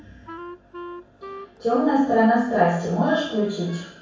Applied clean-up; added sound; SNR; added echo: none; Wind instrument, woodwind instrument; 18 dB; reverberation time 0.7 s.